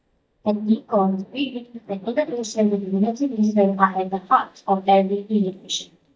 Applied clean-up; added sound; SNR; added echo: neural mask model DeepFilterNet 3.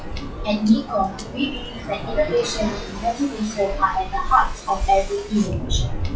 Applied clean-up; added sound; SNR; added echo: classical method WPE with log-MMSE.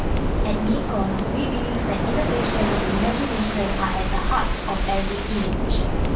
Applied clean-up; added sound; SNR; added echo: none; Waves, surf; -4 dB; reverberation time 0.3 s.